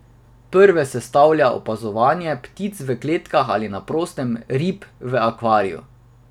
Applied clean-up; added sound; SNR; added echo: none; none; none; none.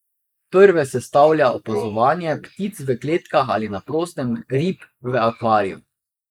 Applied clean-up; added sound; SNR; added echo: neural mask model Resemble Enhance denoiser.